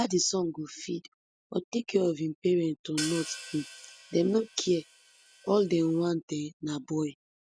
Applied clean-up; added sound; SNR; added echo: none; Hi-hat; 12 dB; none.